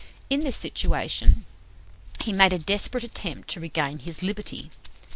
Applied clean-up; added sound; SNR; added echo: neural mask model Resemble Enhance denoiser.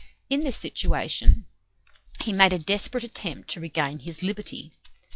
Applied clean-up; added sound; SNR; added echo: classical method log-MMSE.